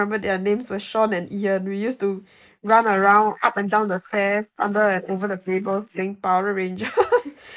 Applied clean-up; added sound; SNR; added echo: neural mask model Resemble Enhance denoiser.